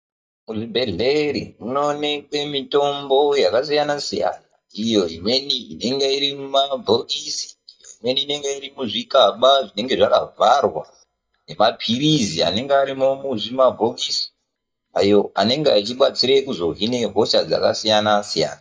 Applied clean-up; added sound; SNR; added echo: neural mask model DeepFilterNet 3.